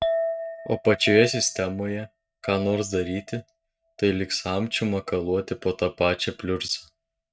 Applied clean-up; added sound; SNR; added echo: neural mask model RNNoise.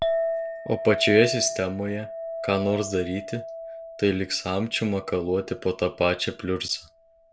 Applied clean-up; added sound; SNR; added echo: none; Chink, clink; 7 dB; none.